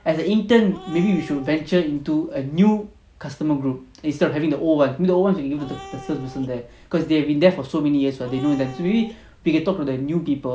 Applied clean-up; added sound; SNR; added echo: none; Cat; 18 dB; none.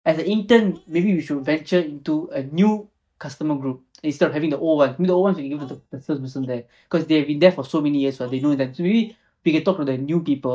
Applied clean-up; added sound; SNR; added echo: neural mask model DeepFilterNet 3.